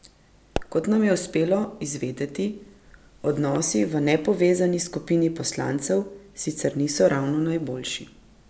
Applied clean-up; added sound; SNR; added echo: none; Explosion; 12 dB; none.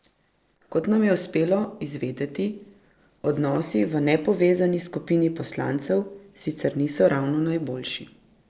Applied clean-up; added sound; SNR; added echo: neural separator model SepFormer DNS4.